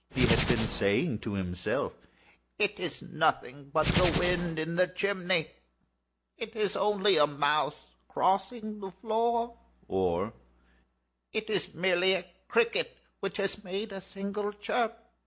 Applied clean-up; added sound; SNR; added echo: none; Hands; -1 dB; none.